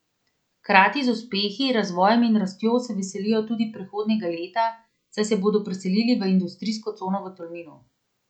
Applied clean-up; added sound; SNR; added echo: none; none; none; none.